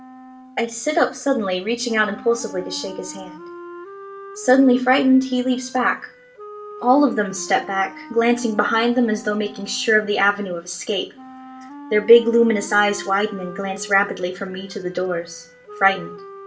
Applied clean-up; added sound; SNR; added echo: none; Wind instrument, woodwind instrument; 18 dB; reverberation time 0.3 s.